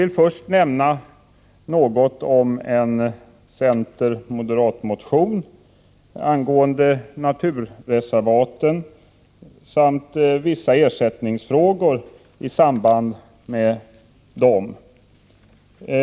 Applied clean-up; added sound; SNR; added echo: none; none; none; none.